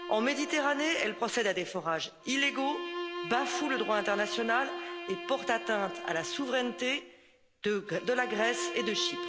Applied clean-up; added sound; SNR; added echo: none; Bowed string instrument; 8 dB; none.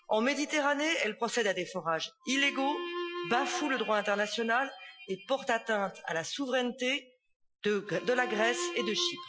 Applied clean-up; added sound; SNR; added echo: classical method Wiener filter.